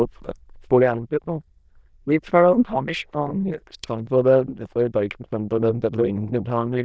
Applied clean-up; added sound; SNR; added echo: neural diffusion model UNIVERSE++.